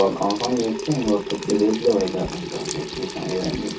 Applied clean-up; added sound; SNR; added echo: none; Sink (filling or washing) / Water tap, faucet; 7 dB; reverberation time 0.3 s.